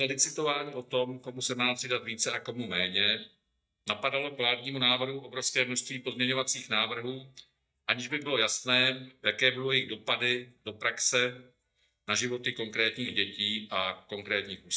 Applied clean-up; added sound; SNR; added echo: neural mask model DeepFilterNet 3.